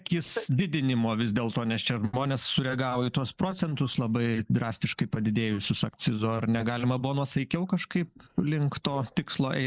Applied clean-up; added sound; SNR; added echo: neural mask model Resemble Enhance denoiser.